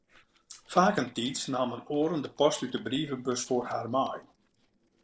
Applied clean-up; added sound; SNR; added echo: neural separator model SepFormer DNS4.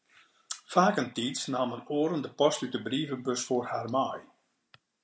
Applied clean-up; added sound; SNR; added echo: none; none; none; none.